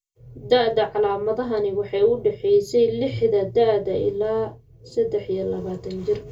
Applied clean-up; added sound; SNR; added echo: none; none; none; reverberation time 0.2 s.